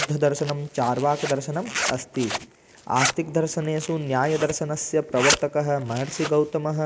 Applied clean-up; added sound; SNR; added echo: neural mask model Resemble Enhance denoiser.